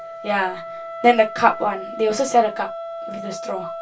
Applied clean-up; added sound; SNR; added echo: none; Wind instrument, woodwind instrument; 11 dB; reverberation time 0.2 s.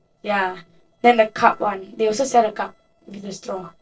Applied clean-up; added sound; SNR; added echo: neural separator model SepFormer DNS4.